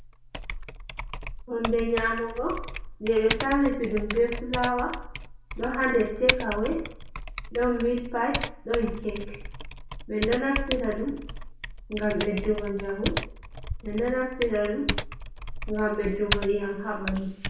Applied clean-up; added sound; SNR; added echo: none; Typing; 5 dB; reverberation time 0.6 s.